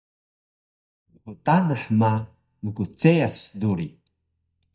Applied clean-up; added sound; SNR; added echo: neural mask model DeepFilterNet 3.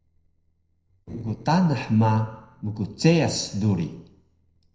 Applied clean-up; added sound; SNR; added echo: neural separator model SepFormer DNS4.